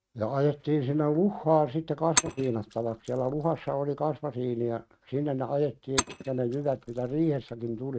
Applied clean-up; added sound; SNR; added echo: neural mask model RNNoise.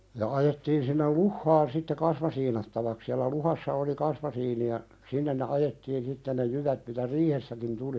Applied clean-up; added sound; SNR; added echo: none; none; none; none.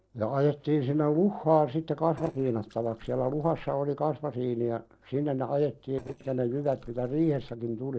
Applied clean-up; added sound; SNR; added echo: neural separator model SepFormer DNS4.